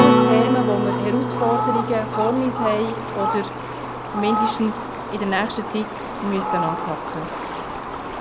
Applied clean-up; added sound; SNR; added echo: none; Acoustic guitar + Fowl; -2 dB; none.